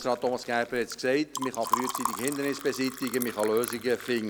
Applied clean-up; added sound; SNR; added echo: none; Liquid; 7 dB; none.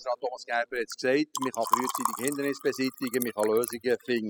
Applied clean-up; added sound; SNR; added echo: classical method spectral subtraction.